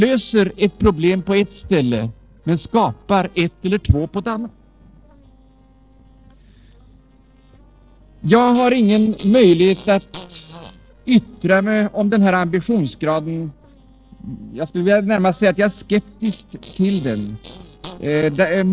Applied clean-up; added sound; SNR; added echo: neural separator model SepFormer DNS4.